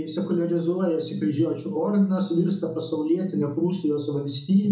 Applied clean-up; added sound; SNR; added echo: none; none; none; reverberation time 0.7 s.